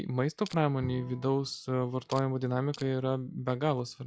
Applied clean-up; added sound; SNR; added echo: classical method log-MMSE.